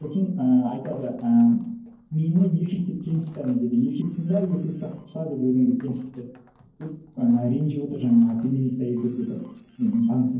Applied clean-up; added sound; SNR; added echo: neural separator model SepFormer DNS4.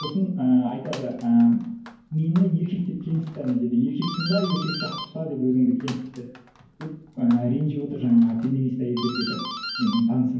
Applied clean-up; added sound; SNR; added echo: none; Doorbell; 15 dB; reverberation time 0.9 s.